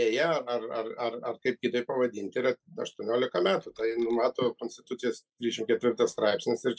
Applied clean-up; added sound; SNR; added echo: neural mask model Resemble Enhance denoiser.